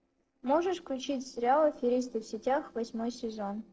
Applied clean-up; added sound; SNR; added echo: neural separator model SepFormer DNS4.